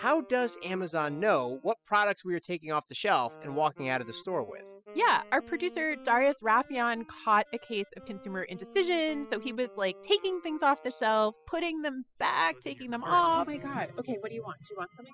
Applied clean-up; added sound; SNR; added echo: classical method spectral subtraction.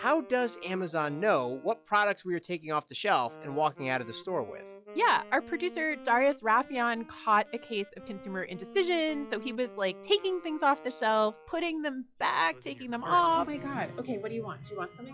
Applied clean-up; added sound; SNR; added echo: classical method log-MMSE.